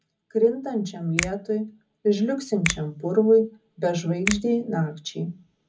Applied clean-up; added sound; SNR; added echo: none; Finger snapping; 10 dB; reverberation time 0.4 s.